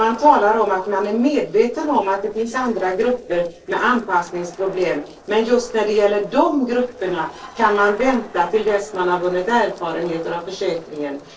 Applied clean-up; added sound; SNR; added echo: neural separator model SepFormer DNS4.